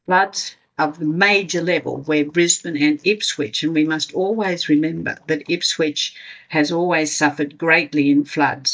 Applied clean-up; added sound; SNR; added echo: neural mask model DeepFilterNet 3.